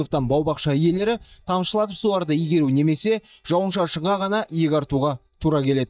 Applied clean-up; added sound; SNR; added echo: neural mask model DeepFilterNet 3.